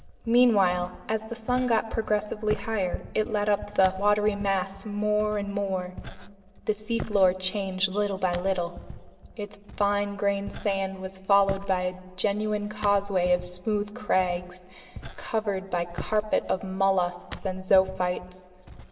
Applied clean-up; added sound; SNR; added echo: none; Walk, footsteps; 14 dB; reverberation time 2.1 s.